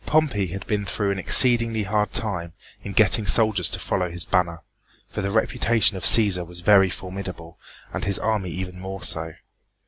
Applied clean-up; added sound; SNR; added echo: none; none; none; none.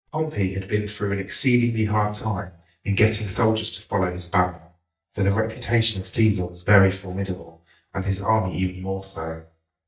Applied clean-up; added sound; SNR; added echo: neural mask model DeepFilterNet 3.